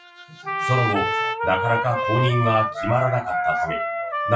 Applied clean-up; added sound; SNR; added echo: classical method WPE with log-MMSE.